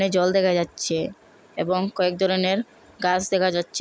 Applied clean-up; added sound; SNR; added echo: none; none; none; none.